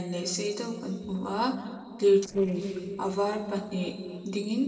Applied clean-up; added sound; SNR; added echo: neural separator model SepFormer DNS4.